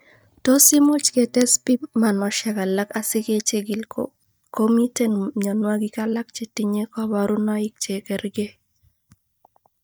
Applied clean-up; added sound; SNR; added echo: neural mask model DeepFilterNet 3.